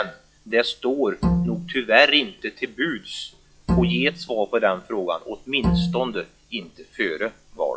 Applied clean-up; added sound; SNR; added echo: classical method log-MMSE.